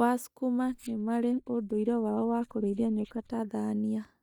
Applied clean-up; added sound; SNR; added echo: neural mask model DeepFilterNet 3.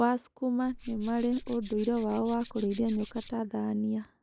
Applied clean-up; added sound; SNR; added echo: neural mask model Resemble Enhance denoiser.